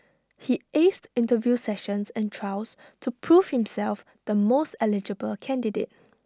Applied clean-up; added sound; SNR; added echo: none; none; none; none.